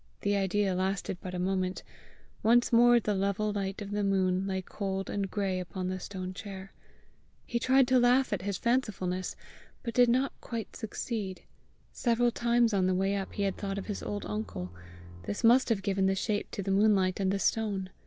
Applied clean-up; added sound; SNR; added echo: none; Bowed string instrument; 17 dB; none.